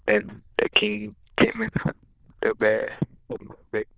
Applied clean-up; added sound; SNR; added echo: neural diffusion model UNIVERSE++.